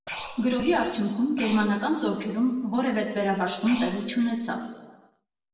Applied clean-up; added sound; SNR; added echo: none; Breathing; 11 dB; reverberation time 1.1 s.